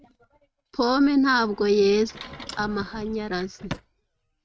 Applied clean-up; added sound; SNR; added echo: neural mask model RNNoise.